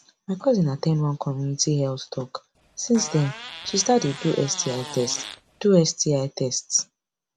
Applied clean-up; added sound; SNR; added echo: none; Fart; 14 dB; none.